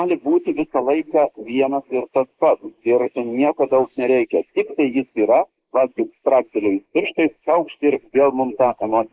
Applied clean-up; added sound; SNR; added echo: neural mask model Resemble Enhance denoiser.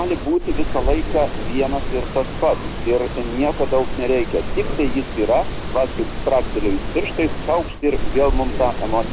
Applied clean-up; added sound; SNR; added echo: none; Insect; 1 dB; none.